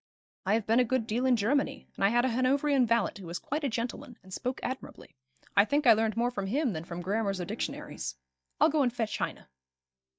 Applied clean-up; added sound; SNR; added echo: neural mask model DeepFilterNet 3.